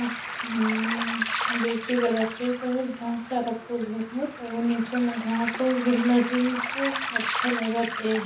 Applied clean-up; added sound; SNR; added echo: none; Waves, surf; 5 dB; reverberation time 0.4 s.